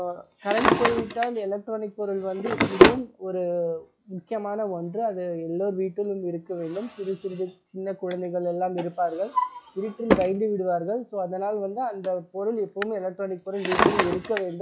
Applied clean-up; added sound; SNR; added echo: classical method log-MMSE.